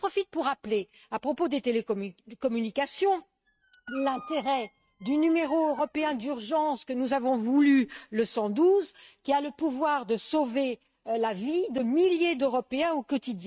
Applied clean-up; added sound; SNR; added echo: neural mask model RNNoise.